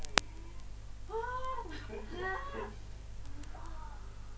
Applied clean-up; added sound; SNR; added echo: none; Crackle; -4 dB; reverberation time 0.3 s.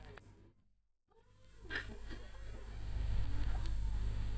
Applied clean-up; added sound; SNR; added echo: neural mask model DeepFilterNet 3.